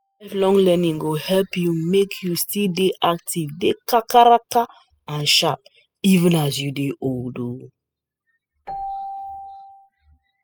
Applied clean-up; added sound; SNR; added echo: classical method spectral subtraction.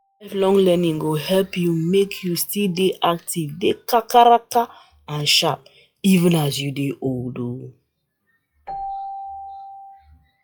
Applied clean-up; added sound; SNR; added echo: classical method log-MMSE.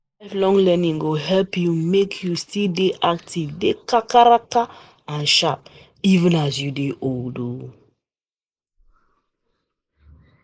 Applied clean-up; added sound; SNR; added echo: neural mask model Resemble Enhance denoiser.